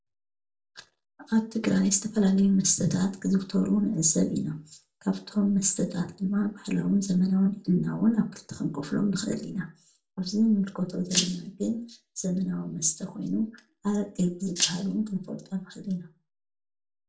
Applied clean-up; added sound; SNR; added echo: none; Rattle (instrument); 3 dB; reverberation time 0.3 s.